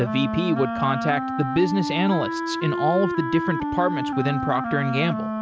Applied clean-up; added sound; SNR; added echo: none; Wind instrument, woodwind instrument; 3 dB; none.